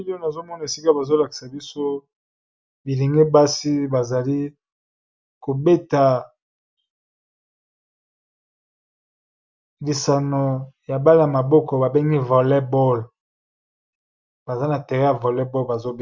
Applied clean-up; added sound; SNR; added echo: none; none; none; none.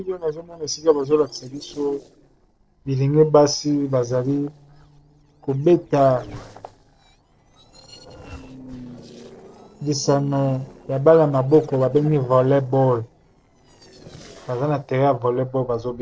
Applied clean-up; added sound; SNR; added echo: neural separator model SepFormer DNS4.